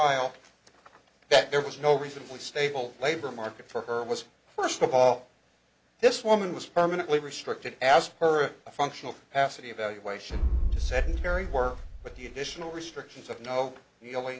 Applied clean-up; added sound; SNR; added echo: none; Boom; 1 dB; none.